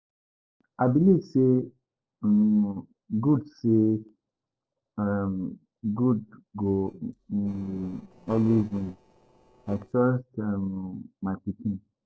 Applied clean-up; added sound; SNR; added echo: neural separator model SepFormer DNS4.